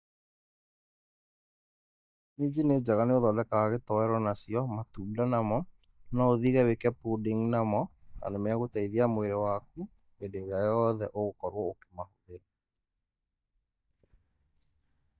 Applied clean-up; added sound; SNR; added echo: neural mask model DeepFilterNet 3.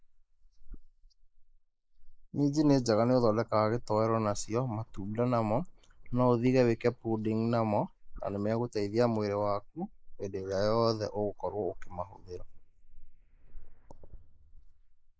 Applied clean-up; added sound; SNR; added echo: neural mask model Resemble Enhance denoiser.